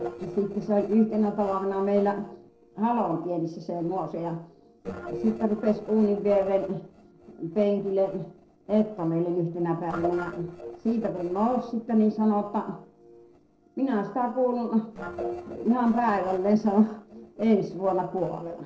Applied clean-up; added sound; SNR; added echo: neural separator model SepFormer DNS4.